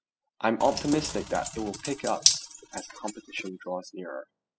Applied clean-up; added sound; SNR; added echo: classical method spectral subtraction.